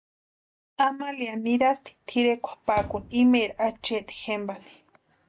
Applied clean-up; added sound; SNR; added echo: none; Thump, thud; 17 dB; none.